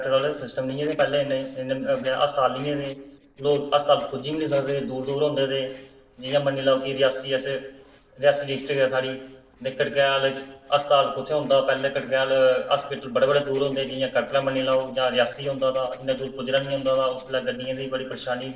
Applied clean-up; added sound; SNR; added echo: neural separator model SepFormer DNS4.